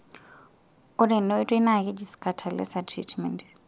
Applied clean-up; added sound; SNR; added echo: none; none; none; none.